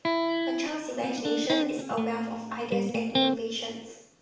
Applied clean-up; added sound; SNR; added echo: none; Electric guitar; -3 dB; reverberation time 0.7 s.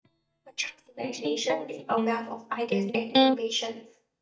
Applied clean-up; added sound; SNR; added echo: neural mask model DeepFilterNet 3.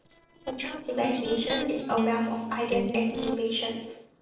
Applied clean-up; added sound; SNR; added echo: neural separator model SepFormer DNS4.